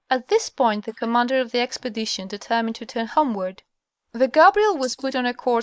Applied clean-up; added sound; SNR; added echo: neural mask model Resemble Enhance denoiser.